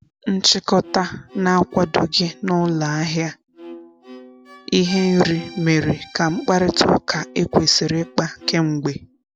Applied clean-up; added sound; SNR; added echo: none; Accordion + Bowed string instrument; 20 dB; none.